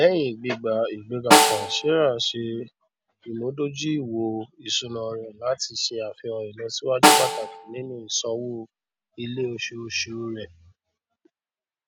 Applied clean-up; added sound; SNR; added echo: none; Snare drum; -4 dB; none.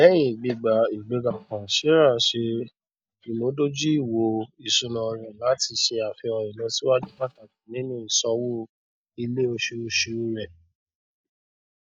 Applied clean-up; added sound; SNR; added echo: neural mask model DeepFilterNet 3.